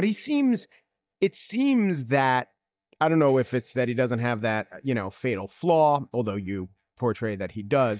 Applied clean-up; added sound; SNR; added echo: neural mask model DeepFilterNet 3.